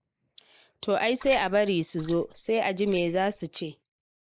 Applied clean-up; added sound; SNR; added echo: neural mask model Resemble Enhance denoiser.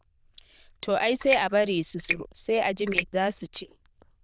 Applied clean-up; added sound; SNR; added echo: neural diffusion model UNIVERSE++.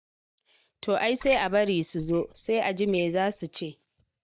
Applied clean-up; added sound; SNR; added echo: neural mask model DeepFilterNet 3.